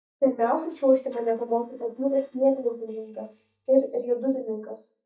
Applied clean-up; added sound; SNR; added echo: neural mask model DeepFilterNet 3.